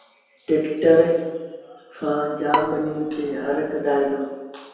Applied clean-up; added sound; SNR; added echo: none; Bowed string instrument; 8 dB; reverberation time 1.2 s.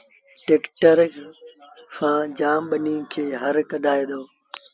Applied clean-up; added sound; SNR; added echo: none; none; none; none.